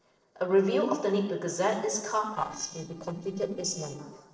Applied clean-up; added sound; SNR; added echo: neural separator model SepFormer DNS4.